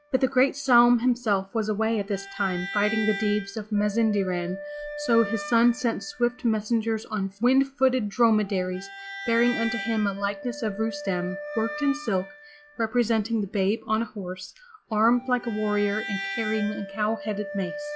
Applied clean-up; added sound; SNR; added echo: classical method log-MMSE.